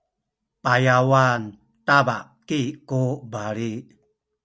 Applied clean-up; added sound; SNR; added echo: none; none; none; none.